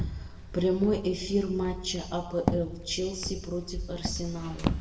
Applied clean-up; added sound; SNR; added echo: none; Walk, footsteps; 4 dB; reverberation time 0.9 s.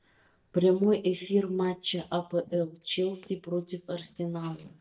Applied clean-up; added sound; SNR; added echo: neural mask model DeepFilterNet 3.